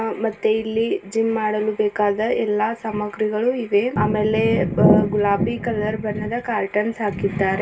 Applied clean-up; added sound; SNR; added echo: none; none; none; reverberation time 0.2 s.